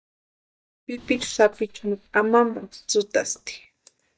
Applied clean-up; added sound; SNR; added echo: neural mask model DeepFilterNet 3.